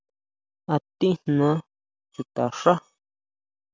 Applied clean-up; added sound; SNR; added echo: none; none; none; none.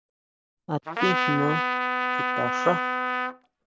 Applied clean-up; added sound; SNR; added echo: none; Trumpet; -4 dB; none.